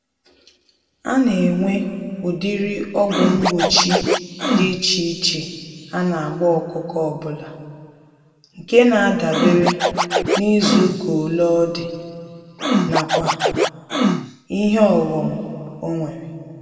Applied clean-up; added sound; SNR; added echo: none; Scratching (performance technique); 1 dB; reverberation time 1.9 s.